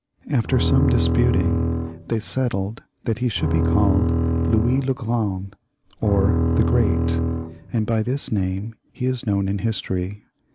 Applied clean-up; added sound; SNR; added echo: none; Bowed string instrument; -1 dB; none.